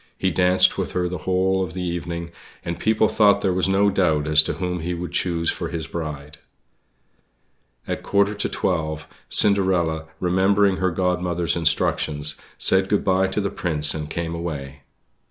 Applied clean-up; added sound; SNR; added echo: none; none; none; none.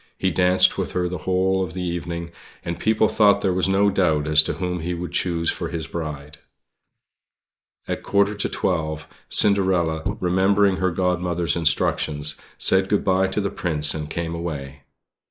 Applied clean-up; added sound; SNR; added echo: neural mask model Resemble Enhance denoiser.